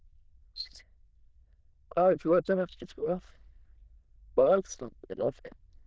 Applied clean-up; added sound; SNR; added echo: neural diffusion model UNIVERSE++.